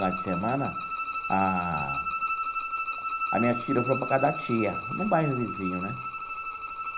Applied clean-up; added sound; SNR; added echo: none; Bowed string instrument; 3 dB; reverberation time 0.4 s.